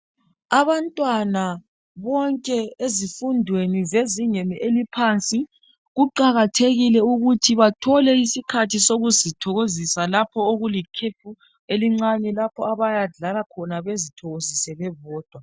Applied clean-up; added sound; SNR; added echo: none; none; none; none.